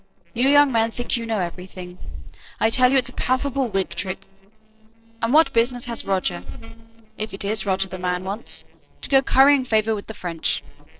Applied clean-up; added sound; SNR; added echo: neural separator model SepFormer DNS4.